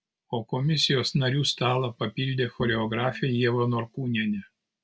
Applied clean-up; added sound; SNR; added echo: none; Bowed string instrument; 14 dB; none.